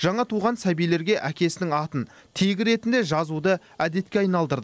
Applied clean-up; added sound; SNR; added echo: none; none; none; none.